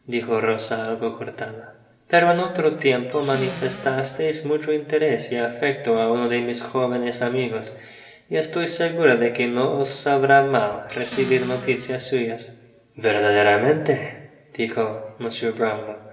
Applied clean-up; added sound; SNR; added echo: none; Squeak / Cupboard open or close; 10 dB; reverberation time 0.8 s.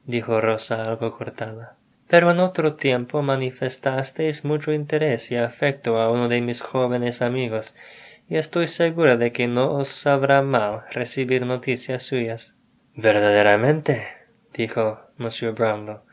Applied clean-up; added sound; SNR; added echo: none; none; none; none.